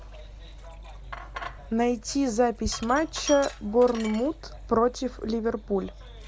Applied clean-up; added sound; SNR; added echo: none; Sink (filling or washing); 17 dB; none.